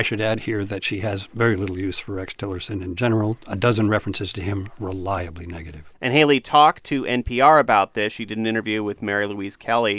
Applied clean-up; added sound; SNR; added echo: none; none; none; none.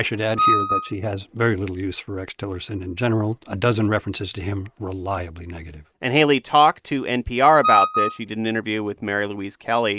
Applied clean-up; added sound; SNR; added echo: neural mask model RNNoise.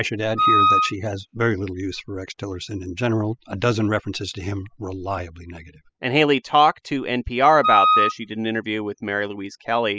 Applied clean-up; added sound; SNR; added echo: classical method spectral subtraction.